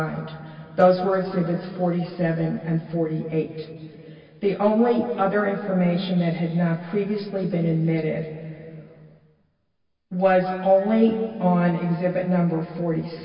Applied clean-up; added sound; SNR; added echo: none; none; none; reverberation time 2.6 s.